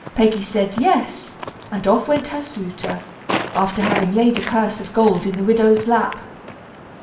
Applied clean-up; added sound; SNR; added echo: none; Walk, footsteps; 11 dB; reverberation time 0.8 s.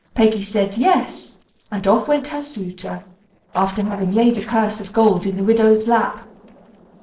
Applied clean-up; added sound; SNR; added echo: neural separator model SepFormer DNS4.